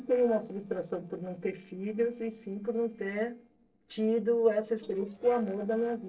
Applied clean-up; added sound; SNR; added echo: neural separator model SepFormer DNS4.